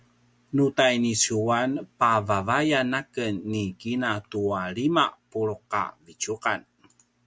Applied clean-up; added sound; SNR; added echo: none; none; none; none.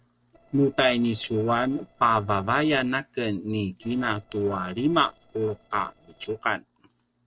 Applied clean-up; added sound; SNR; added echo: neural separator model SepFormer DNS4.